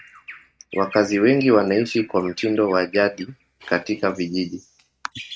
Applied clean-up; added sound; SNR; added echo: neural mask model RNNoise.